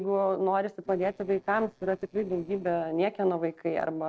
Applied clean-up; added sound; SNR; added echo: neural separator model SepFormer DNS4.